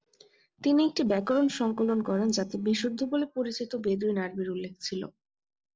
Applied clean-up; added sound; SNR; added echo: neural separator model SepFormer DNS4.